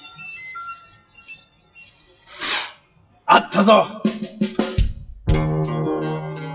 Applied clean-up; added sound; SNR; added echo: classical method WPE with log-MMSE.